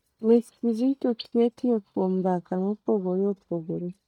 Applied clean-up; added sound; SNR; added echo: neural mask model DeepFilterNet 3.